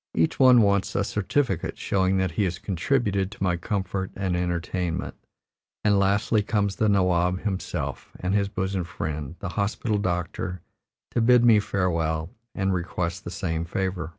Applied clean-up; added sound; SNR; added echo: none; none; none; none.